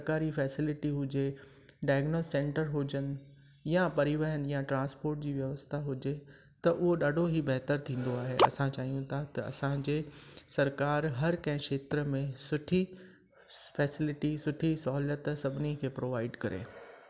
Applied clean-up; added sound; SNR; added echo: none; none; none; none.